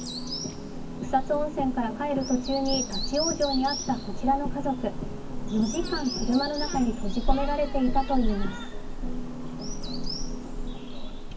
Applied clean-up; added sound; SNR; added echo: none; Bird vocalization, bird call, bird song; 2 dB; reverberation time 0.3 s.